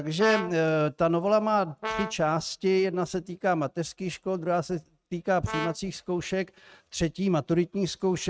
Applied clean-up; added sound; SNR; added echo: neural mask model RNNoise.